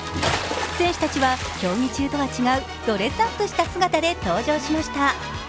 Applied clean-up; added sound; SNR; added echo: none; Bathtub (filling or washing) / Splash, splatter; 10 dB; none.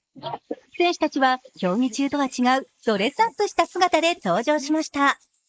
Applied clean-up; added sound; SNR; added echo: neural mask model Resemble Enhance denoiser.